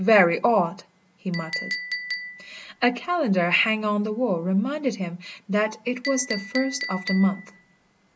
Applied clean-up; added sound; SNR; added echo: none; Chink, clink; 12 dB; none.